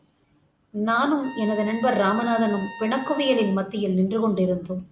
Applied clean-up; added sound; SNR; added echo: none; Trumpet; 16 dB; none.